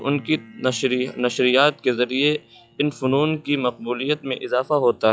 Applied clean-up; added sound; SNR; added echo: classical method log-MMSE.